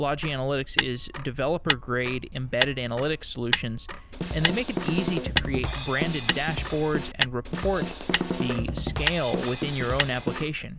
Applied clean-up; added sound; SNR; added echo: none; Drum kit + Motor vehicle (road); 0 dB; none.